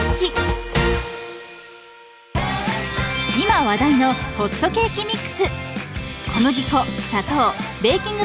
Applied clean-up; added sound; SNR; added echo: none; none; none; none.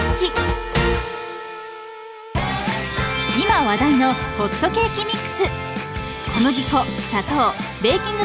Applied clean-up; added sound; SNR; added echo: none; Wind instrument, woodwind instrument; 12 dB; none.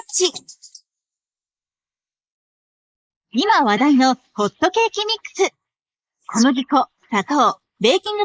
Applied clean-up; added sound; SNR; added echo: neural mask model Resemble Enhance denoiser.